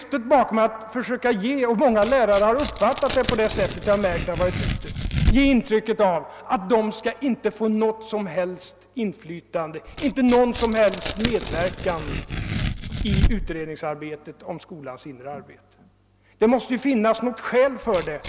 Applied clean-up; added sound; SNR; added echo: none; Tearing; 7 dB; none.